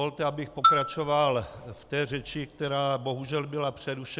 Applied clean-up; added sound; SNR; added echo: none; Marimba, xylophone; -2 dB; none.